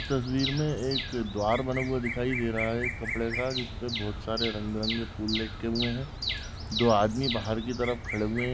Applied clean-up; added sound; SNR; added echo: none; Bird vocalization, bird call, bird song; 5 dB; none.